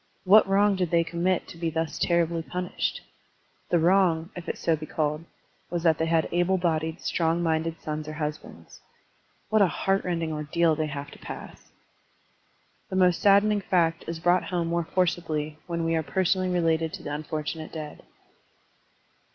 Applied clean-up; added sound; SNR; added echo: none; none; none; none.